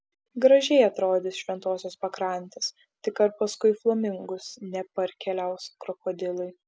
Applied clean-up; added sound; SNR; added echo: none; none; none; none.